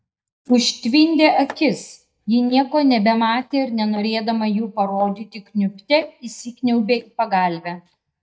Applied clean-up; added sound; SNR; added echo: neural mask model DeepFilterNet 3.